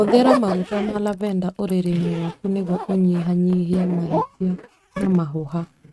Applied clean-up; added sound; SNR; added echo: neural mask model RNNoise.